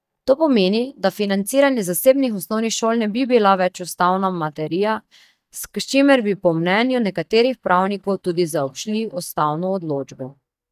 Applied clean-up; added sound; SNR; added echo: neural mask model DeepFilterNet 3.